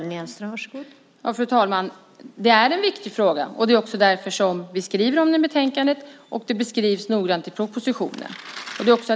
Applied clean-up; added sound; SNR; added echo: none; none; none; none.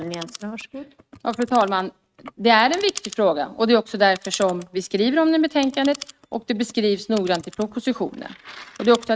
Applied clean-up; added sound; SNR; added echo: neural mask model RNNoise.